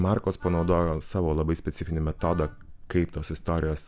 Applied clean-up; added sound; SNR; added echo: none; Wind instrument, woodwind instrument + Wind; 18 dB; none.